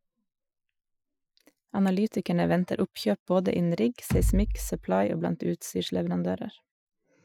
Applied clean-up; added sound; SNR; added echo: classical method Wiener filter.